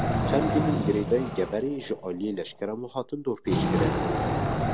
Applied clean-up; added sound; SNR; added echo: none; Wild animals; -1 dB; none.